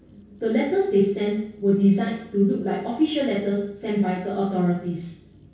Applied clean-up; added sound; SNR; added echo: none; Cricket; 5 dB; reverberation time 0.6 s.